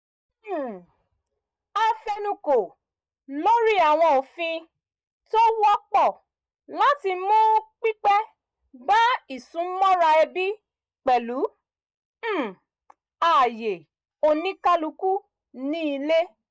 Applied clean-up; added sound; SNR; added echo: neural mask model DeepFilterNet 3.